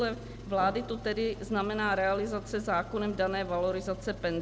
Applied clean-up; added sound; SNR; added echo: none; Piano + Engine; 13 dB; none.